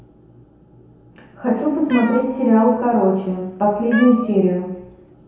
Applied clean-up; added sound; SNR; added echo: none; Cat; 15 dB; reverberation time 0.9 s.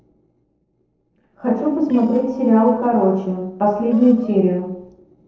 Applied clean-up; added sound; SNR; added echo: neural separator model SepFormer DNS4.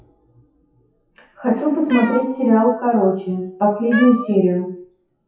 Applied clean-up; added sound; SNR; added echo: classical method WPE with log-MMSE.